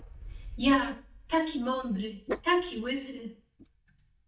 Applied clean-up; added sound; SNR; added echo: neural mask model DeepFilterNet 3.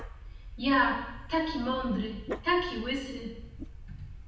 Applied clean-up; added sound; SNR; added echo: none; Dog; 11 dB; reverberation time 0.9 s.